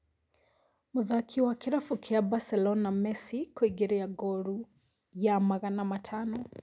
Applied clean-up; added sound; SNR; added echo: none; none; none; none.